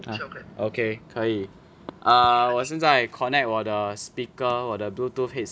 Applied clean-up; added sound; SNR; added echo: none; none; none; none.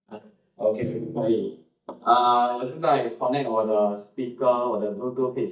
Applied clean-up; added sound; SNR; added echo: neural mask model DeepFilterNet 3.